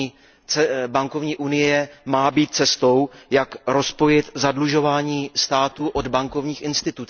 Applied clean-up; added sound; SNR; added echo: none; none; none; none.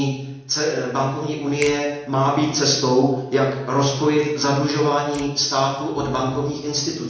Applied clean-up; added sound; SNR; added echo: neural separator model SepFormer DNS4.